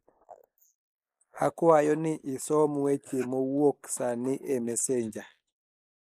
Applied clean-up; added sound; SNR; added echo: neural mask model Resemble Enhance denoiser.